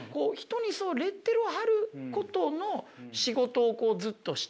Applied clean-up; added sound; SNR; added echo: none; none; none; none.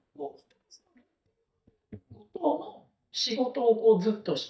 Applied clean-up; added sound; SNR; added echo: neural mask model DeepFilterNet 3.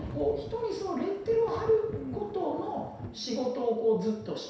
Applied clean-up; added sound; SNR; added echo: none; Thunder / Rain; 14 dB; reverberation time 0.7 s.